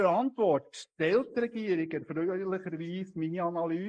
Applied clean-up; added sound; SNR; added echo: neural mask model Resemble Enhance denoiser.